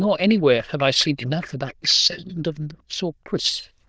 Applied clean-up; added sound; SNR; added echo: neural diffusion model UNIVERSE++.